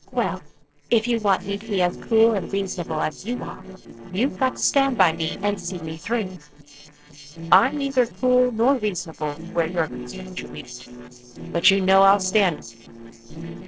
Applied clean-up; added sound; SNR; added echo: neural separator model SepFormer DNS4.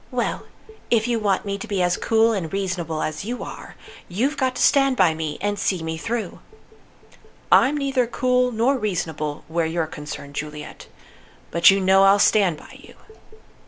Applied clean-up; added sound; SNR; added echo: none; none; none; none.